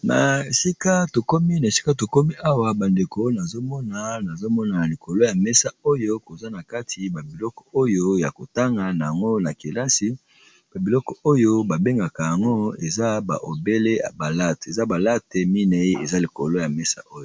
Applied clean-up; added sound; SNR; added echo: none; none; none; none.